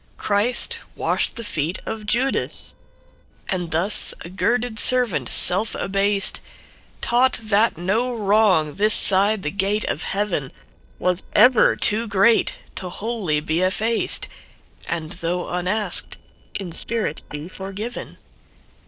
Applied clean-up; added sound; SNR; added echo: neural separator model SepFormer DNS4.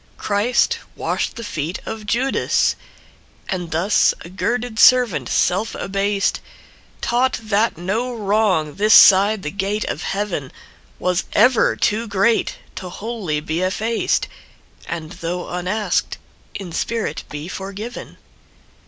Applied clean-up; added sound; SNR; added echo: none; none; none; none.